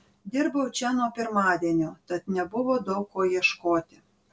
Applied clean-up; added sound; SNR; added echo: none; none; none; none.